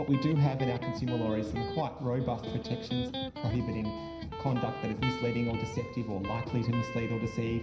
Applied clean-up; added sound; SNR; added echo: none; Electric guitar; 8 dB; reverberation time 0.9 s.